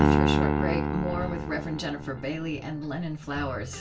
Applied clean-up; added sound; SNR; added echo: none; Piano; -4 dB; reverberation time 0.2 s.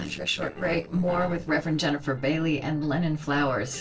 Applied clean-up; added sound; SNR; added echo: neural separator model SepFormer DNS4.